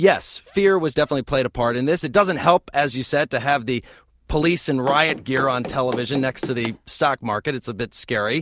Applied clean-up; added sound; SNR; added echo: none; Run; 11 dB; none.